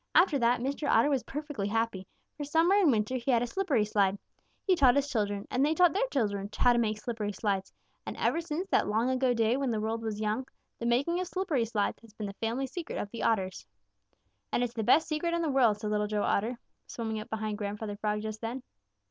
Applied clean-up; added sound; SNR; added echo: none; none; none; none.